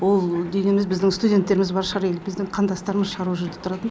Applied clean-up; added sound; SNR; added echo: none; none; none; none.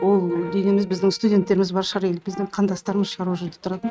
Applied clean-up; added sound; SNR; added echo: neural mask model RNNoise.